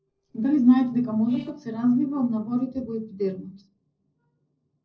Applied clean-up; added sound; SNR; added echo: neural separator model SepFormer DNS4.